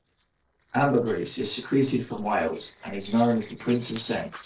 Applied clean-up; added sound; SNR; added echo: neural separator model SepFormer DNS4.